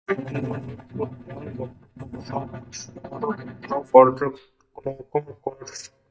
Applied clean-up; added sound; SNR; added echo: neural mask model DeepFilterNet 3.